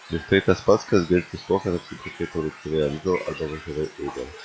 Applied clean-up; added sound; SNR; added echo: classical method log-MMSE.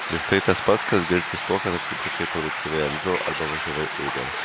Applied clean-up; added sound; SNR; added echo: none; Stream; 3 dB; none.